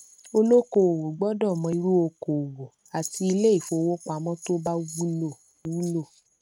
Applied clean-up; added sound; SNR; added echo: neural mask model RNNoise.